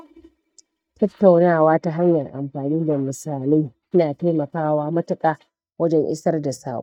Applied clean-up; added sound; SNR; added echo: neural mask model DeepFilterNet 3.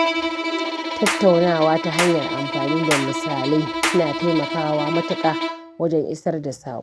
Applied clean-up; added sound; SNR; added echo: none; Bowed string instrument + Clapping; 3 dB; none.